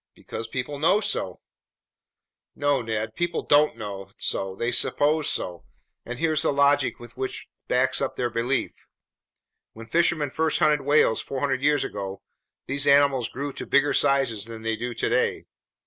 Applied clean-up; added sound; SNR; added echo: none; none; none; none.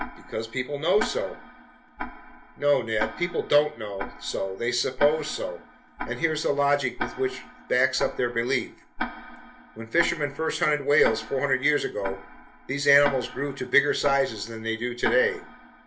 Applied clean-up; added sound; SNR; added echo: none; Tick-tock; 11 dB; reverberation time 0.3 s.